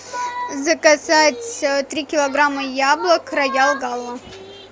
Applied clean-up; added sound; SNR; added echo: none; none; none; none.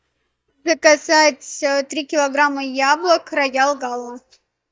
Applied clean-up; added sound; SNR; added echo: neural mask model DeepFilterNet 3.